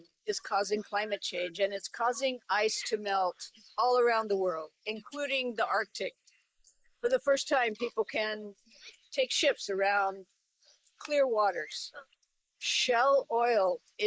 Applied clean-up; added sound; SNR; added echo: neural mask model Resemble Enhance denoiser.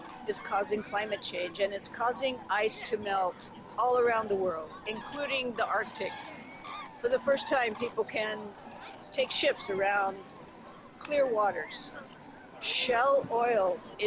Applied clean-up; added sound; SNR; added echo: none; Bird; 18 dB; none.